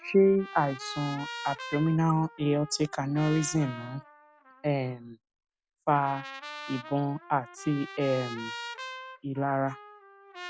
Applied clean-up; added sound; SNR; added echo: none; Trumpet; 14 dB; none.